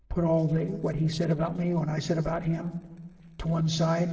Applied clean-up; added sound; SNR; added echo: neural separator model SepFormer DNS4.